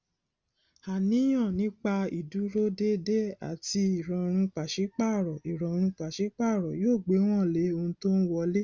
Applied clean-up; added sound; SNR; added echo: none; none; none; none.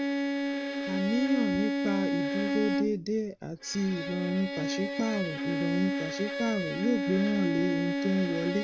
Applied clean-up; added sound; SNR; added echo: none; Bowed string instrument; 1 dB; none.